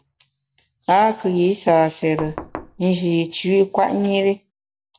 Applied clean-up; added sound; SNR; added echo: none; Knock; 13 dB; none.